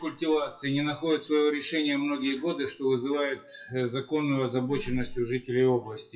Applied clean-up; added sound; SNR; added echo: classical method WPE with log-MMSE.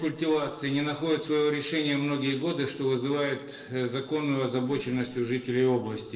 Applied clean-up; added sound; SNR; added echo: neural separator model SepFormer DNS4.